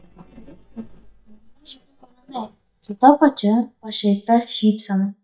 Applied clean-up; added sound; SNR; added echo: neural mask model DeepFilterNet 3.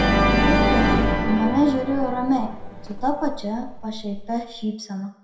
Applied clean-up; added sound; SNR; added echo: none; Organ; -2 dB; reverberation time 0.6 s.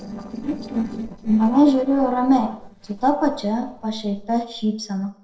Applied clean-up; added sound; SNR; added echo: neural separator model SepFormer DNS4.